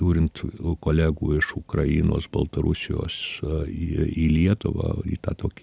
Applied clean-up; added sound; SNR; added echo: none; none; none; none.